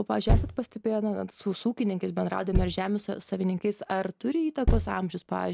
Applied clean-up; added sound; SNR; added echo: none; Thump, thud; 2 dB; none.